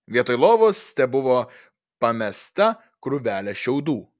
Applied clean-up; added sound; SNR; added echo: none; none; none; none.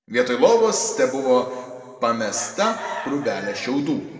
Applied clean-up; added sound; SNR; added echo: none; Chicken, rooster; 15 dB; reverberation time 1.6 s.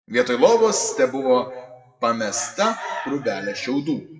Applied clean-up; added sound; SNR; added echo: classical method WPE with log-MMSE.